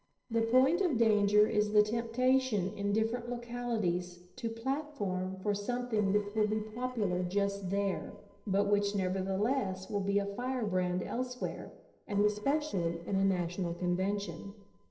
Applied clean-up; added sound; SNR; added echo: neural separator model SepFormer DNS4.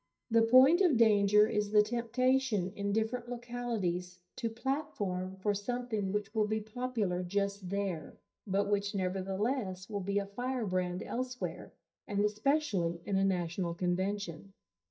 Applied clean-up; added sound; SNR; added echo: neural mask model DeepFilterNet 3.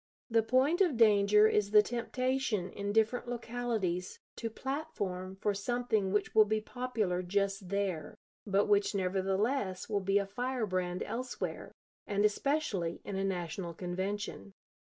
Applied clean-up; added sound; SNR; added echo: none; none; none; none.